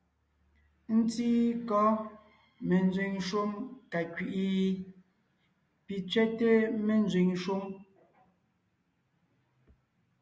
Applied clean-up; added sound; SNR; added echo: none; none; none; none.